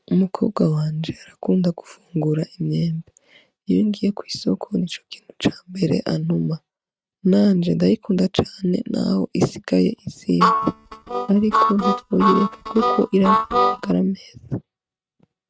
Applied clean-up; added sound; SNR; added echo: neural mask model RNNoise.